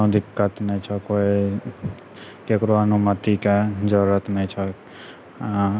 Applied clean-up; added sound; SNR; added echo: none; none; none; none.